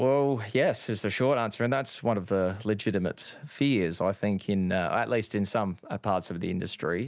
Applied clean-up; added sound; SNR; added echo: none; none; none; none.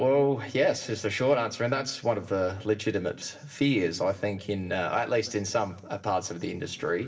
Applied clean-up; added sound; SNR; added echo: none; none; none; reverberation time 0.8 s.